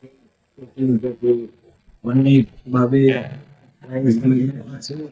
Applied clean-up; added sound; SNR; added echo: neural mask model DeepFilterNet 3.